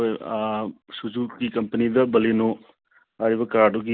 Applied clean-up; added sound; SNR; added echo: none; none; none; none.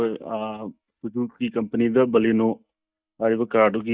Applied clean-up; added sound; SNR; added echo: neural mask model DeepFilterNet 3.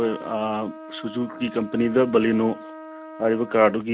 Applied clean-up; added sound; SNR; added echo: none; Trumpet; 16 dB; none.